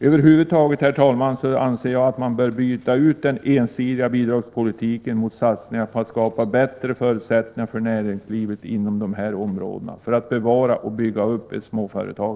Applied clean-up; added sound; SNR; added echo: neural separator model SepFormer DNS4.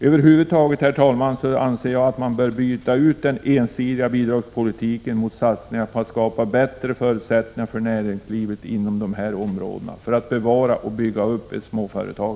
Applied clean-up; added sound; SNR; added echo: none; none; none; none.